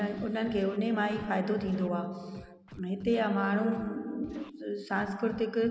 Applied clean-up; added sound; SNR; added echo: none; Scratching (performance technique); 20 dB; none.